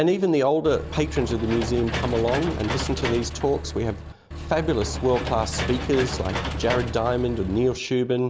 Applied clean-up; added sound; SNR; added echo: none; Engine / Mechanisms; 6 dB; none.